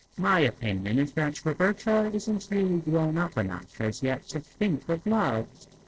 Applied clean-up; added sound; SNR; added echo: neural separator model SepFormer DNS4.